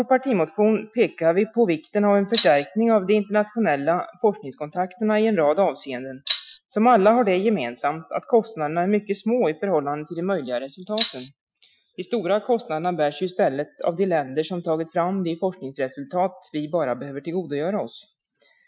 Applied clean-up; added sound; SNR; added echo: classical method Wiener filter.